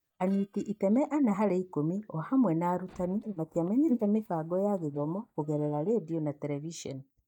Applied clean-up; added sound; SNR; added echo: neural mask model DeepFilterNet 3.